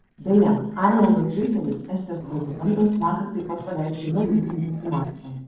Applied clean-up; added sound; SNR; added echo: neural separator model SepFormer DNS4.